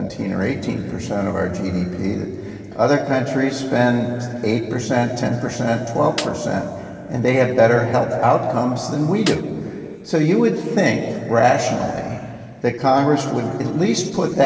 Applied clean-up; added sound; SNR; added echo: none; Snare drum; 12 dB; reverberation time 2.4 s.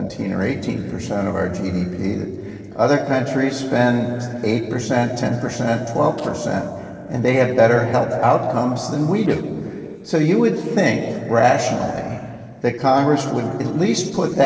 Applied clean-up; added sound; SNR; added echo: neural separator model SepFormer DNS4.